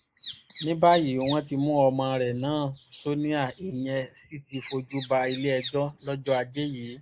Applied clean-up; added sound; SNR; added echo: neural mask model Resemble Enhance denoiser.